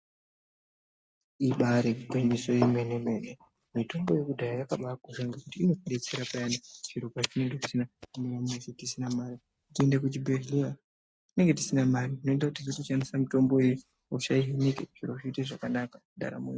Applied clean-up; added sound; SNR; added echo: neural mask model RNNoise.